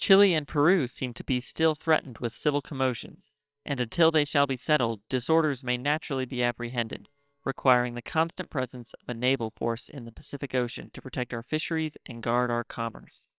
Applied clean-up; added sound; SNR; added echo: neural separator model SepFormer WHAMR!.